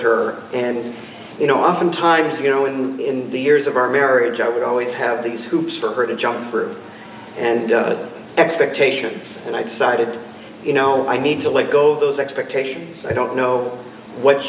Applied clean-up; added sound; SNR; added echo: none; none; none; none.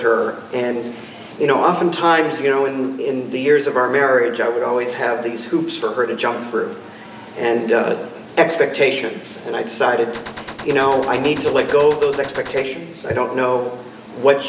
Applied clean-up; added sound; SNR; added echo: none; Gunshot, gunfire; 14 dB; none.